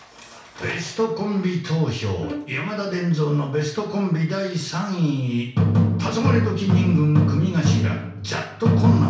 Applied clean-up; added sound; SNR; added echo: none; Bowed string instrument; 17 dB; reverberation time 0.6 s.